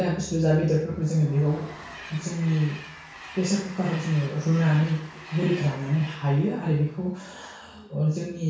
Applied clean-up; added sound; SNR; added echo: none; Train; 19 dB; reverberation time 0.6 s.